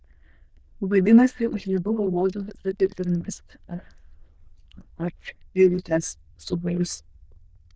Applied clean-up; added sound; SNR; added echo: neural diffusion model UNIVERSE++.